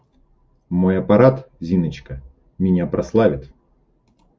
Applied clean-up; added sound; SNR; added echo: none; none; none; none.